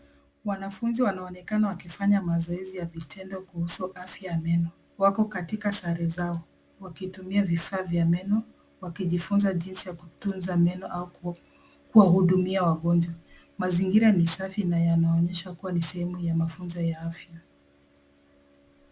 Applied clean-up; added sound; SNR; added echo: none; none; none; none.